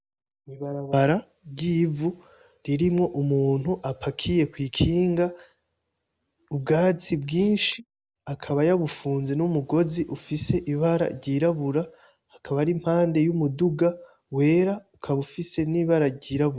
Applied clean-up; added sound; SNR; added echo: none; none; none; none.